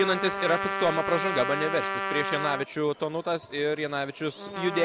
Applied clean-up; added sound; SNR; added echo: none; Trumpet; 4 dB; none.